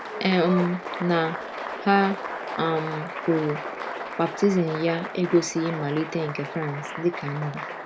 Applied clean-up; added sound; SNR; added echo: none; Applause; 8 dB; none.